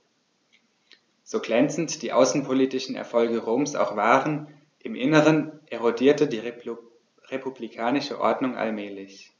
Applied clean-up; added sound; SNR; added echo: none; none; none; none.